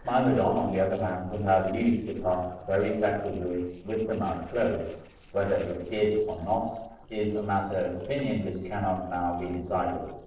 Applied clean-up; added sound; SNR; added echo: neural separator model SepFormer DNS4.